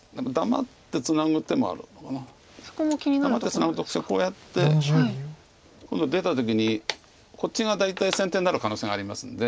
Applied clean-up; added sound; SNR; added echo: none; none; none; none.